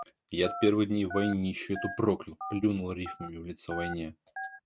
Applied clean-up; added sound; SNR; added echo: neural mask model RNNoise.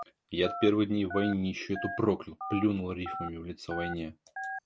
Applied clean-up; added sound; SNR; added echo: none; Telephone; 10 dB; none.